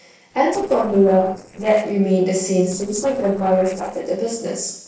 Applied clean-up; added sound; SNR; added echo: neural separator model SepFormer DNS4.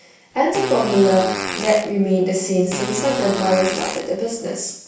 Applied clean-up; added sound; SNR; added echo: none; Fart; 8 dB; reverberation time 0.7 s.